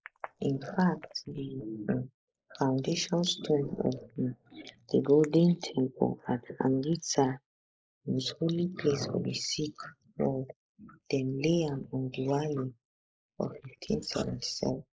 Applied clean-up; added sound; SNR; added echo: neural mask model Resemble Enhance denoiser.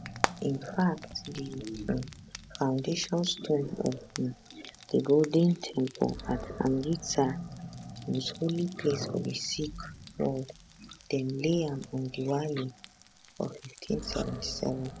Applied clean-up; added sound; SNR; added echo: none; Animal + Frying (food); 12 dB; none.